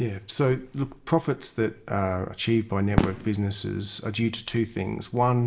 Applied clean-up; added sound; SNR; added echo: none; Fireworks; 6 dB; reverberation time 0.6 s.